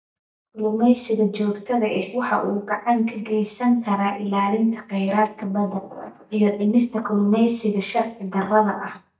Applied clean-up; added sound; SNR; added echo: neural mask model DeepFilterNet 3.